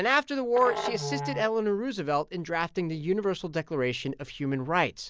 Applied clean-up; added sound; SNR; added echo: none; Musical instrument; 9 dB; none.